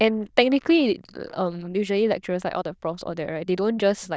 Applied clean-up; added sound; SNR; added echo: neural diffusion model UNIVERSE++.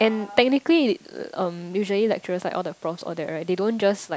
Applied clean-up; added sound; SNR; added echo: none; none; none; none.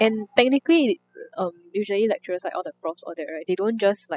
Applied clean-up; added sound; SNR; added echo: classical method spectral subtraction.